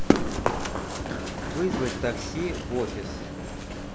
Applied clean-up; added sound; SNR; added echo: none; Run; -4 dB; none.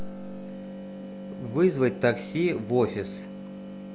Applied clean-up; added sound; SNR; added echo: none; none; none; none.